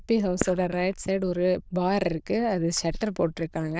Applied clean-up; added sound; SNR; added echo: neural diffusion model UNIVERSE++.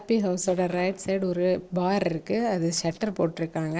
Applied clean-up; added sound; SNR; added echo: neural separator model SepFormer DNS4.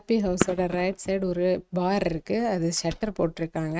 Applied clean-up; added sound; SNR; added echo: neural mask model RNNoise.